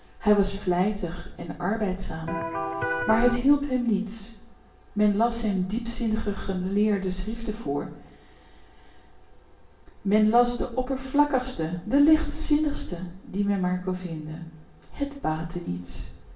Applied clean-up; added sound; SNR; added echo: none; Electric guitar; 3 dB; reverberation time 0.8 s.